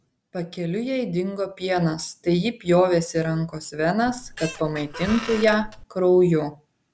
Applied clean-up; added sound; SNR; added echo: none; Squeak; 12 dB; none.